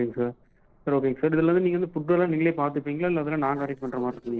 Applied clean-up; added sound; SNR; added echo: neural separator model SepFormer DNS4.